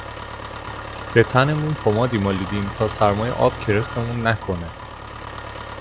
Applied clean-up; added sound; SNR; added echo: none; Engine; 10 dB; none.